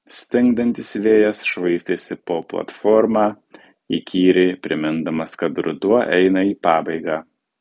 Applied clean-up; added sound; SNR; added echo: none; none; none; none.